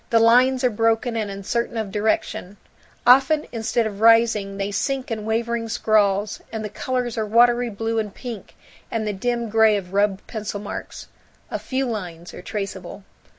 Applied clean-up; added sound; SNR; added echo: none; none; none; none.